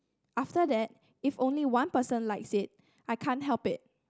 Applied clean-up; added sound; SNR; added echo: none; none; none; none.